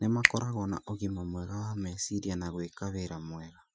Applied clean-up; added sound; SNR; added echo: classical method Wiener filter.